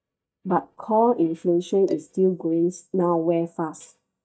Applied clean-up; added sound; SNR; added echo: neural mask model DeepFilterNet 3.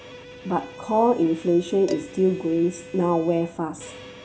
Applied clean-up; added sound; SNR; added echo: none; Bowed string instrument + Dishes, pots, and pans; 18 dB; none.